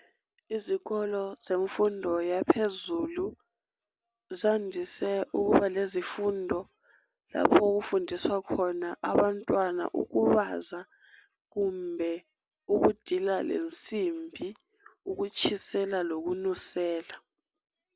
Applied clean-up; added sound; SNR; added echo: none; none; none; none.